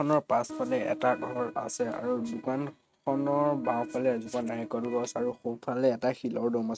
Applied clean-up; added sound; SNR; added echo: neural mask model RNNoise.